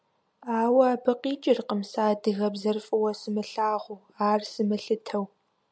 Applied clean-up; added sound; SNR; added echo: none; none; none; none.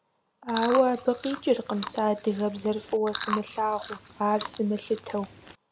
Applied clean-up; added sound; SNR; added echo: none; Chewing, mastication; 4 dB; none.